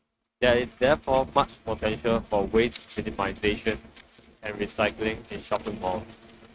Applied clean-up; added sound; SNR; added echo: neural mask model RNNoise.